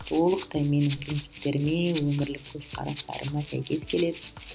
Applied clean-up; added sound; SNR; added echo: none; Rattle (instrument); 12 dB; none.